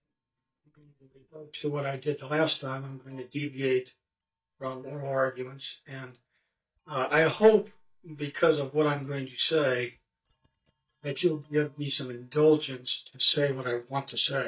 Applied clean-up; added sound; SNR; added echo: neural mask model DeepFilterNet 3.